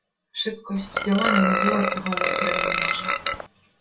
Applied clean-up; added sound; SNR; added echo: none; Burping, eructation; -3 dB; reverberation time 0.2 s.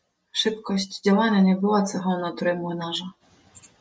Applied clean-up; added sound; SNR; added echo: none; none; none; none.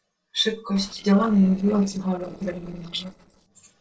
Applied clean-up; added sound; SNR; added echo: neural separator model SepFormer DNS4.